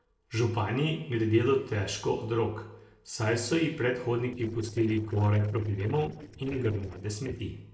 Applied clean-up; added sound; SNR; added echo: neural separator model SepFormer DNS4.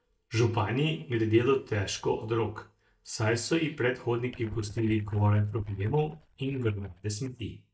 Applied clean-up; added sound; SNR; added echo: neural mask model DeepFilterNet 3.